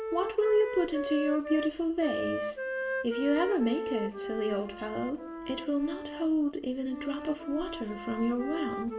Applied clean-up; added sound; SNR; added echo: none; Wind instrument, woodwind instrument; 6 dB; reverberation time 2.3 s.